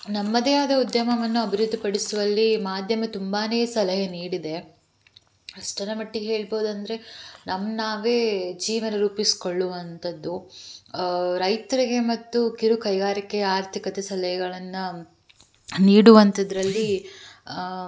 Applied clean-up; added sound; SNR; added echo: none; none; none; none.